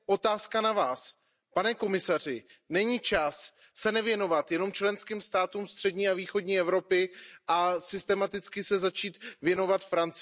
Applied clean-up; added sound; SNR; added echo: none; none; none; none.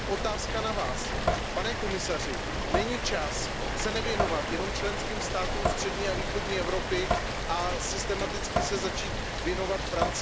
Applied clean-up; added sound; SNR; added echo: none; Drip / Sink (filling or washing) / Water tap, faucet + Rain; -3 dB; none.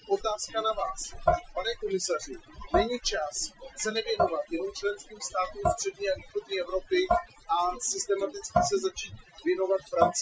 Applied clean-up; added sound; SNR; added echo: classical method Wiener filter.